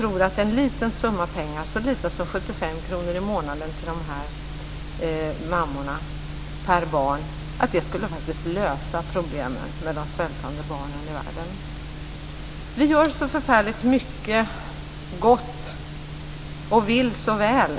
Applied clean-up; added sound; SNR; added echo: none; none; none; none.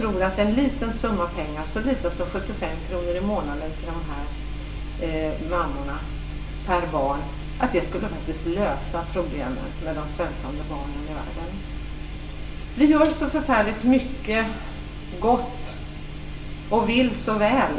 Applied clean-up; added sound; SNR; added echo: none; none; none; reverberation time 0.5 s.